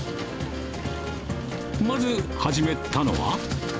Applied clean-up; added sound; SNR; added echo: none; none; none; none.